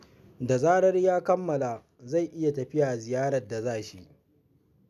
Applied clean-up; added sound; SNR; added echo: none; none; none; none.